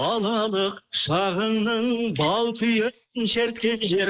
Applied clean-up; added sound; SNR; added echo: neural mask model Resemble Enhance denoiser.